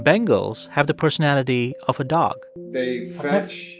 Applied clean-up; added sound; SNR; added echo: none; none; none; none.